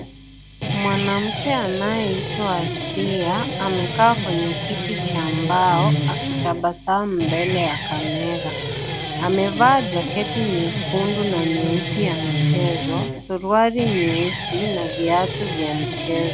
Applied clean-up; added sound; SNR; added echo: none; Guitar; 2 dB; none.